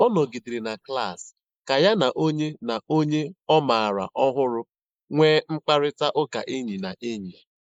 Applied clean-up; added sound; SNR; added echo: neural mask model Resemble Enhance denoiser.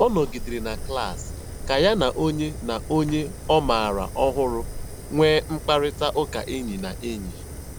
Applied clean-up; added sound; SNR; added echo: none; Fire; 10 dB; none.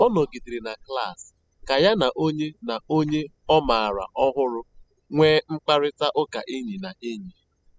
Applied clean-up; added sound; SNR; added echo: classical method spectral subtraction.